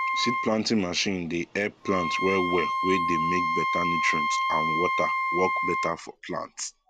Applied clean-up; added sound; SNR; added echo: none; Wind instrument, woodwind instrument; -1 dB; none.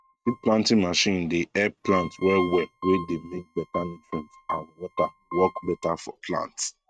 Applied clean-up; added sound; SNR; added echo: neural mask model RNNoise.